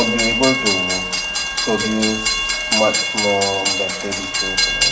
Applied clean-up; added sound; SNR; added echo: none; Train; -2 dB; reverberation time 0.7 s.